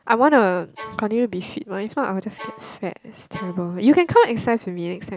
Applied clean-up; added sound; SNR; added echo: none; Bowed string instrument; 19 dB; none.